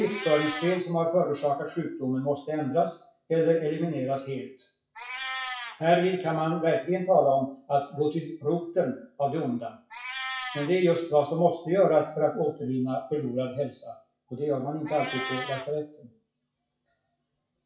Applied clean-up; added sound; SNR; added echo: classical method WPE with log-MMSE.